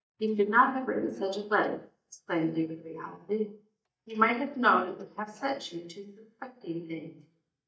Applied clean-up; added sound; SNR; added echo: neural mask model DeepFilterNet 3.